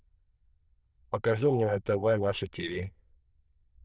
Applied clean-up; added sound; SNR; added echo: neural diffusion model UNIVERSE++.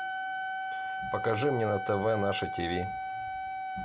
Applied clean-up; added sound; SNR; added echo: none; Wind instrument, woodwind instrument; 2 dB; none.